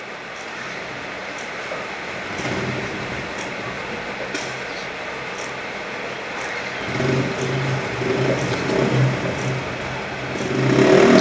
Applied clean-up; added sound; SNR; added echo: none; none; none; none.